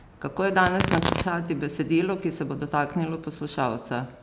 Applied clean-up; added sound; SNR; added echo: none; Tearing; 7 dB; none.